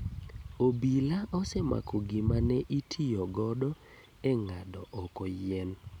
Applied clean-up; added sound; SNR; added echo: none; none; none; none.